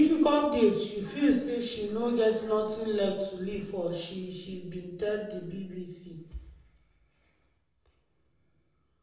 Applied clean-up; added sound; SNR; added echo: none; none; none; reverberation time 0.8 s.